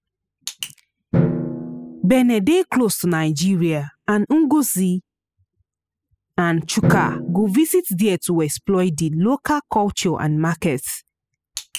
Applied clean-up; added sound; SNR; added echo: classical method spectral subtraction.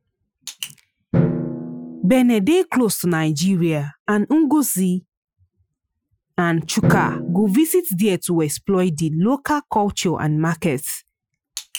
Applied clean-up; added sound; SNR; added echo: classical method Wiener filter.